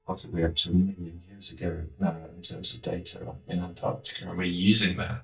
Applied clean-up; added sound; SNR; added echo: neural mask model DeepFilterNet 3.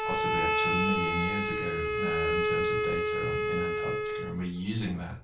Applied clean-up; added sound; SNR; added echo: none; Bowed string instrument; -5 dB; reverberation time 0.3 s.